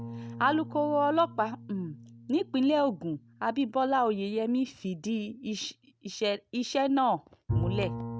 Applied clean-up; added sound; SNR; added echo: none; Bowed string instrument; 11 dB; none.